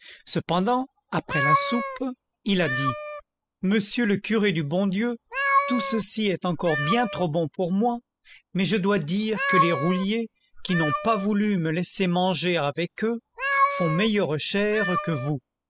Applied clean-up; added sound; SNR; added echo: classical method spectral subtraction.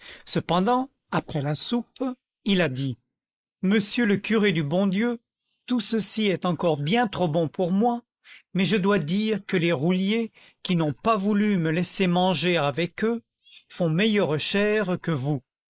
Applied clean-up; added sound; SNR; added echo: neural mask model Resemble Enhance denoiser.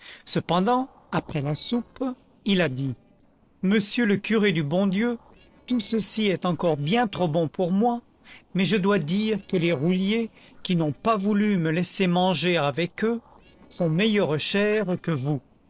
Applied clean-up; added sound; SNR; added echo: neural separator model SepFormer DNS4.